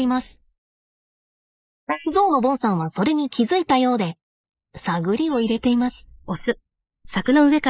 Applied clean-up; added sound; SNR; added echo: neural mask model Resemble Enhance denoiser.